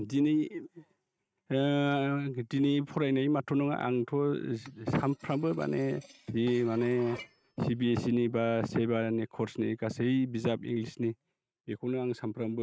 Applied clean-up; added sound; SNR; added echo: neural mask model RNNoise.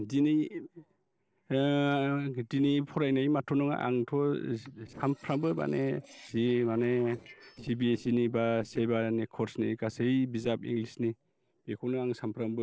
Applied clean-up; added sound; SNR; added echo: neural separator model SepFormer DNS4.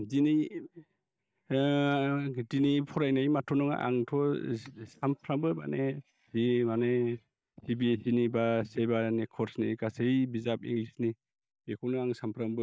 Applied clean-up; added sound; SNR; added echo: neural mask model DeepFilterNet 3.